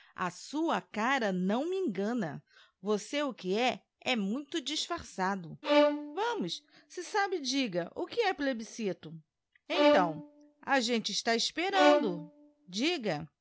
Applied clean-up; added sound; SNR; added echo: none; Bowed string instrument; -2 dB; none.